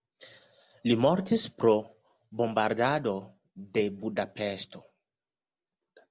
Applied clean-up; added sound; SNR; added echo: none; none; none; none.